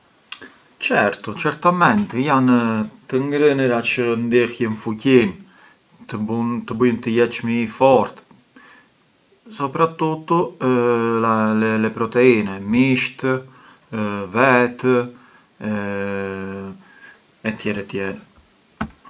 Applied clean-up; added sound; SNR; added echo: none; none; none; none.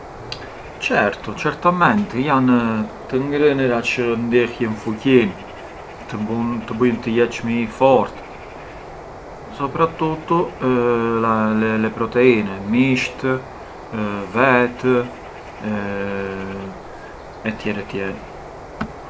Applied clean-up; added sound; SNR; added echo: none; Bird; 15 dB; none.